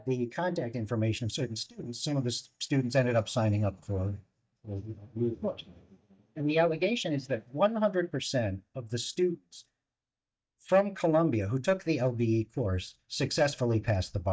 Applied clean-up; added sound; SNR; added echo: neural mask model DeepFilterNet 3.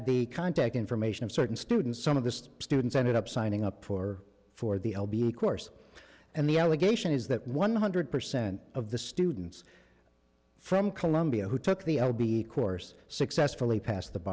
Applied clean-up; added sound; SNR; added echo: none; none; none; none.